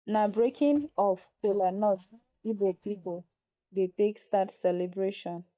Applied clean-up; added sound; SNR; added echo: neural mask model DeepFilterNet 3.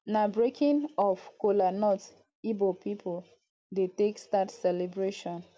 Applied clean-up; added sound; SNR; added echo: none; none; none; none.